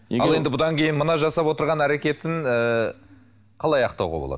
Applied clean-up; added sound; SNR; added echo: none; none; none; none.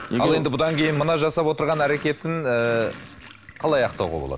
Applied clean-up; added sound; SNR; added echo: none; Sink (filling or washing); 17 dB; none.